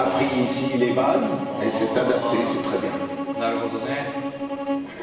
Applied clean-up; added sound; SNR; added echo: none; Bowed string instrument; 4 dB; reverberation time 1.2 s.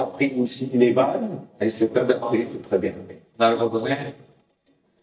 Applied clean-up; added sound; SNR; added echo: neural mask model DeepFilterNet 3.